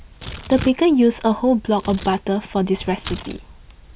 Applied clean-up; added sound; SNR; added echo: none; Tearing; 16 dB; none.